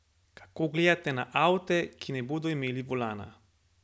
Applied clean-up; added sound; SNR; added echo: none; none; none; none.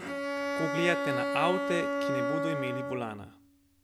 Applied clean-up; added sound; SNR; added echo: none; Bowed string instrument; -1 dB; none.